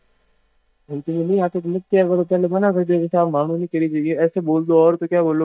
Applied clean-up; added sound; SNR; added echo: neural mask model DeepFilterNet 3.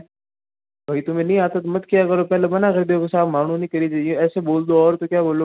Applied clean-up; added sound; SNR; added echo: none; none; none; none.